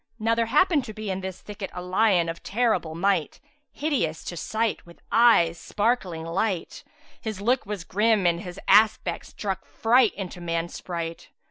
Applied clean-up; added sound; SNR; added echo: none; none; none; none.